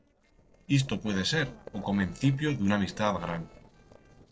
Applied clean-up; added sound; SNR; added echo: neural separator model SepFormer DNS4.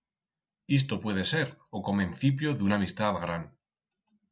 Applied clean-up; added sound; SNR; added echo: none; none; none; none.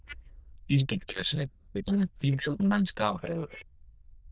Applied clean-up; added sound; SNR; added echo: neural diffusion model UNIVERSE++.